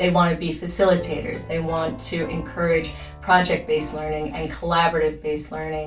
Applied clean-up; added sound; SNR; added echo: none; Piano; 15 dB; reverberation time 0.2 s.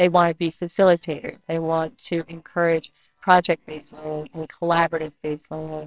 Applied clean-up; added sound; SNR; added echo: neural separator model SepFormer WHAMR!.